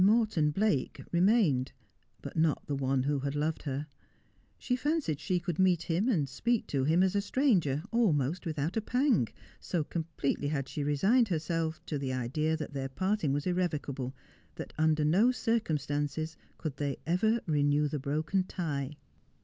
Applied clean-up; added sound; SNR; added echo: none; none; none; none.